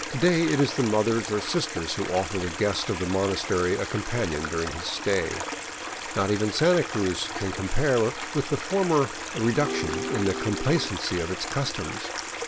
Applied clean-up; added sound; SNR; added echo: none; Stream + Acoustic guitar / Strum; 7 dB; none.